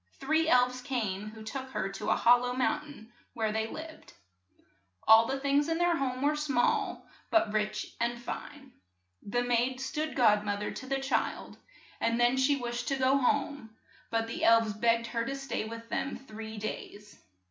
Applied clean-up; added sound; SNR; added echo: none; none; none; none.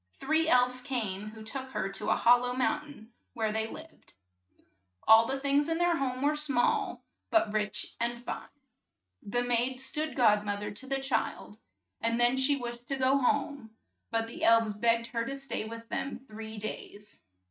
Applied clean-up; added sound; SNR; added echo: neural mask model RNNoise.